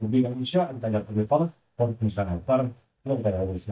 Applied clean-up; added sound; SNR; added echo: neural mask model DeepFilterNet 3.